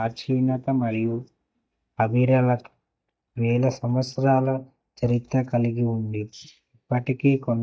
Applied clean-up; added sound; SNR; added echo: neural mask model DeepFilterNet 3.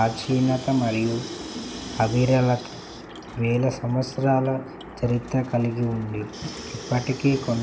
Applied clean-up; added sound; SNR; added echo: none; Sink (filling or washing) / Water tap, faucet; 15 dB; none.